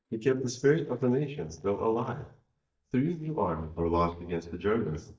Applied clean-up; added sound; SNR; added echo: neural mask model DeepFilterNet 3.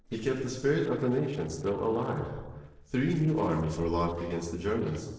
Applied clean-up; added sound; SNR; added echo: neural separator model SepFormer DNS4.